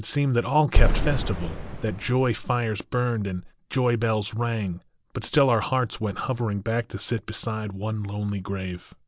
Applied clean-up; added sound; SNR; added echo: none; Boom; -3 dB; none.